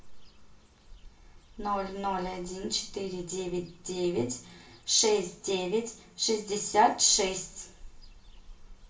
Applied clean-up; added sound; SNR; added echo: none; Cricket / Bird; 20 dB; reverberation time 0.3 s.